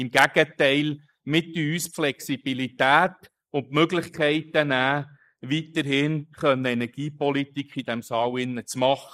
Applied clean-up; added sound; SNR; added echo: neural mask model Resemble Enhance denoiser.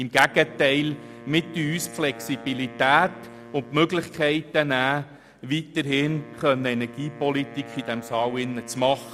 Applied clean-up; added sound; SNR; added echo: none; Wind instrument, woodwind instrument; 18 dB; none.